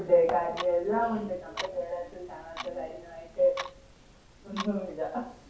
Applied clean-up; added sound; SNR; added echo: none; Clock; 13 dB; reverberation time 0.6 s.